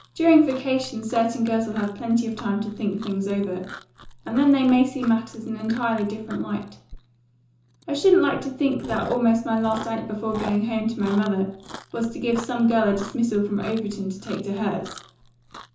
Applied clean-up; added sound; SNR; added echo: none; Chewing, mastication; 18 dB; reverberation time 0.6 s.